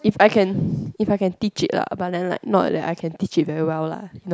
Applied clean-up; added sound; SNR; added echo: none; none; none; none.